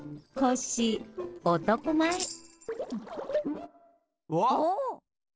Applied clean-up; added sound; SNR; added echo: neural separator model SepFormer DNS4.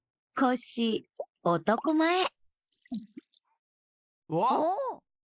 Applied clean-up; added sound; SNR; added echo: neural mask model Resemble Enhance denoiser.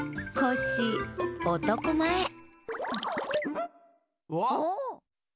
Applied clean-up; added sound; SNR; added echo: none; Tambourine; 7 dB; none.